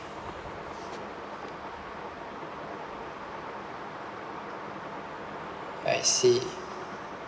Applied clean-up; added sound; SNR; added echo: none; none; none; none.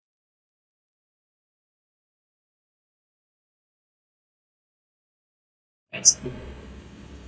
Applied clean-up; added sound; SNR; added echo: neural mask model DeepFilterNet 3.